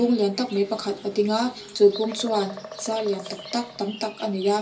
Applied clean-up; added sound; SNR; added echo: none; Bird vocalization, bird call, bird song; 17 dB; reverberation time 0.3 s.